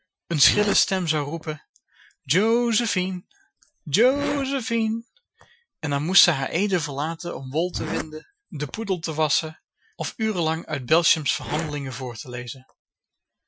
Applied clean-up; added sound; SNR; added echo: classical method Wiener filter.